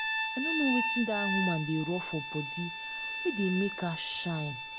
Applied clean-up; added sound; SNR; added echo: none; Bowed string instrument; 2 dB; none.